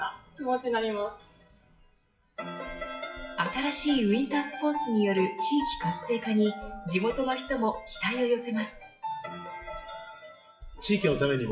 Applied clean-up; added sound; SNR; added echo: classical method WPE with log-MMSE.